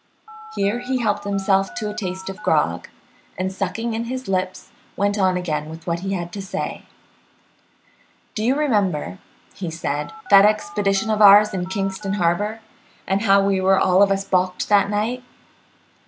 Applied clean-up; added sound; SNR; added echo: none; Telephone; 16 dB; none.